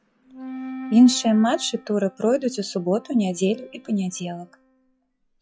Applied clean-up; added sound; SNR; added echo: classical method log-MMSE.